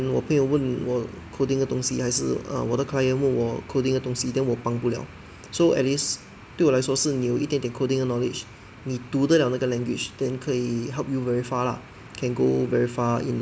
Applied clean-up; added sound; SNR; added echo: none; none; none; none.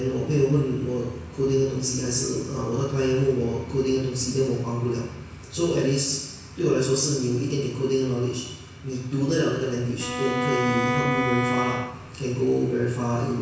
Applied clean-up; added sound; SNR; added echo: none; Bowed string instrument; 2 dB; reverberation time 1.1 s.